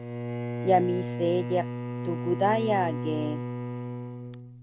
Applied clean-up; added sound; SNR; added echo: none; Bowed string instrument; 4 dB; none.